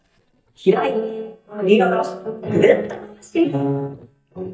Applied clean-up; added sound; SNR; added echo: neural mask model DeepFilterNet 3.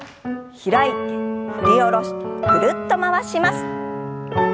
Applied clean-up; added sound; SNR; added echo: none; none; none; none.